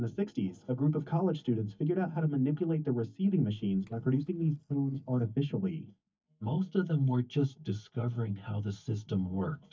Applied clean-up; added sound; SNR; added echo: neural mask model DeepFilterNet 3.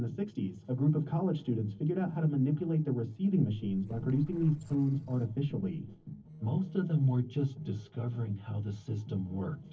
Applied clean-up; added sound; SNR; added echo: neural separator model SepFormer DNS4.